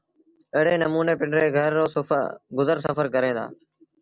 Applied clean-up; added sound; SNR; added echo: none; none; none; none.